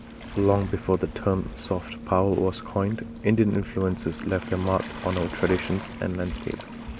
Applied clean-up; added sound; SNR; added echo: none; Waves, surf; 11 dB; none.